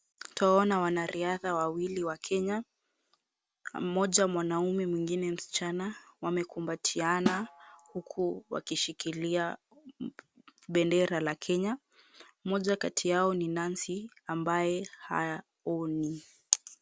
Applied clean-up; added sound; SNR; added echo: none; Snare drum; 8 dB; none.